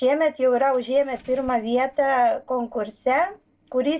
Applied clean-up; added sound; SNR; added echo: neural separator model SepFormer DNS4.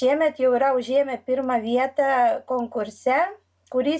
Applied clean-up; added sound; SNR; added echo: none; none; none; none.